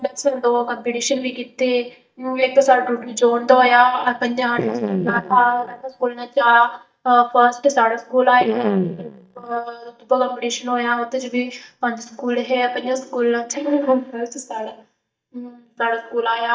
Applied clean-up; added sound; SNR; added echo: neural mask model DeepFilterNet 3.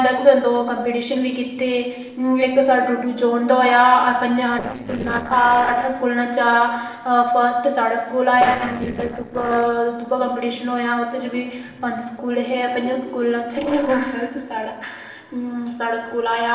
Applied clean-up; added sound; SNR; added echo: neural separator model SepFormer DNS4.